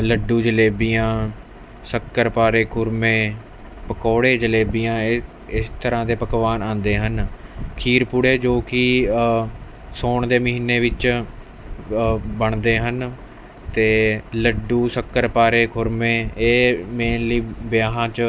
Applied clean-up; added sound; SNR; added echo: none; none; none; none.